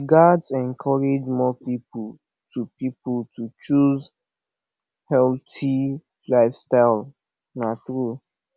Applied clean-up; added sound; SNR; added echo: none; none; none; none.